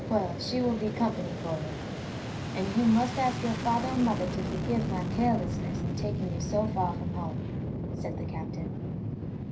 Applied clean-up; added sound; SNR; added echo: none; Fixed-wing aircraft, airplane; 2 dB; reverberation time 0.4 s.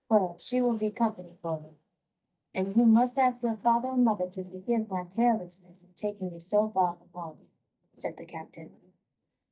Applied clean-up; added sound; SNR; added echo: neural mask model DeepFilterNet 3.